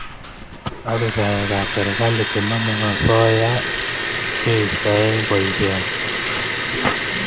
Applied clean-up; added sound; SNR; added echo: none; Liquid; 0 dB; none.